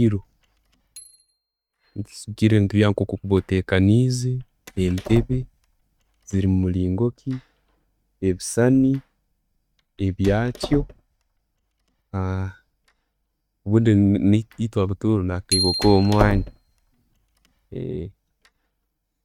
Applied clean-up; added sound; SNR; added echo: neural mask model RNNoise.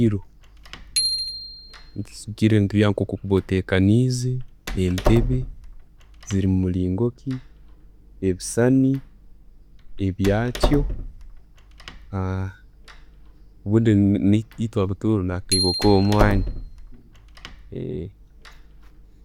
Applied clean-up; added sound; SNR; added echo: none; Door + Bicycle bell; 7 dB; none.